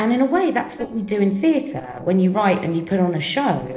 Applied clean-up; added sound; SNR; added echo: neural separator model SepFormer DNS4.